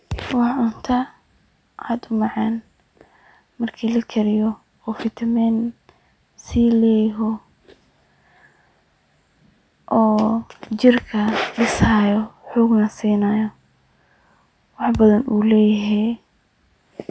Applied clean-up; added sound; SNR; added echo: none; Thump, thud; 14 dB; none.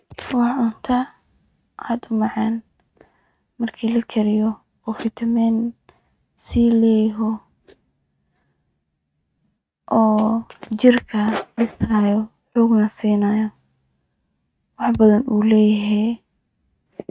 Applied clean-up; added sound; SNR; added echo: neural mask model RNNoise.